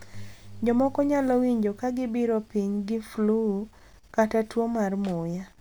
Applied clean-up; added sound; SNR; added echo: none; none; none; none.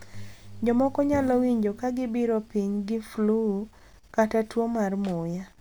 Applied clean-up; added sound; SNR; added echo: none; Bowed string instrument; 16 dB; none.